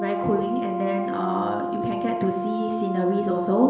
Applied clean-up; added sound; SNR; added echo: none; Brass instrument; 3 dB; reverberation time 1.3 s.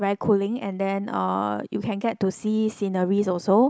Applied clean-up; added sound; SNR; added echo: none; none; none; none.